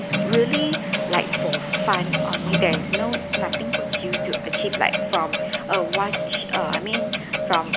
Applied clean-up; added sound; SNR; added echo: none; Clock; -1 dB; none.